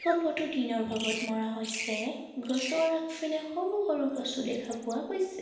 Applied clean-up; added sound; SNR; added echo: none; Bird vocalization, bird call, bird song; 12 dB; reverberation time 0.9 s.